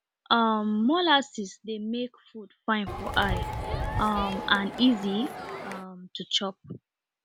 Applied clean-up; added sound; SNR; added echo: none; Crowd; 5 dB; none.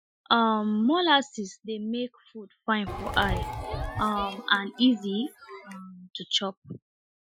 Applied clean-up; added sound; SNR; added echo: classical method Wiener filter.